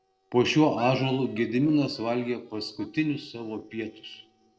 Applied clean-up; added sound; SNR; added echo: neural separator model SepFormer DNS4.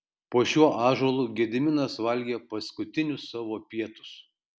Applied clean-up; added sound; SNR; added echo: none; none; none; none.